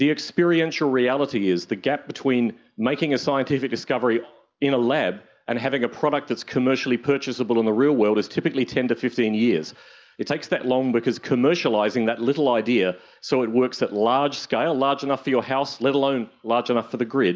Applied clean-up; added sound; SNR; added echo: none; none; none; none.